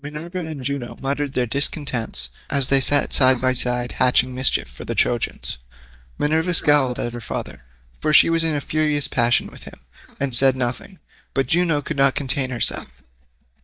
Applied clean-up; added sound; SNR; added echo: neural mask model DeepFilterNet 3.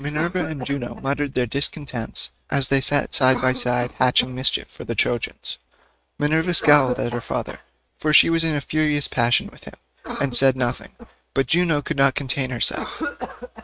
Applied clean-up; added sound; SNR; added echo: neural mask model RNNoise.